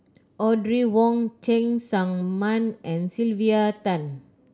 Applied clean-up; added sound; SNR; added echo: none; none; none; none.